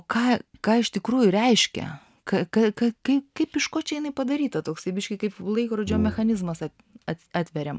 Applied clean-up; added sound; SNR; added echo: none; Brass instrument; 8 dB; none.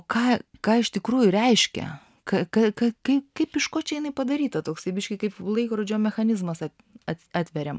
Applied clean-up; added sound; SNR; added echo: none; none; none; none.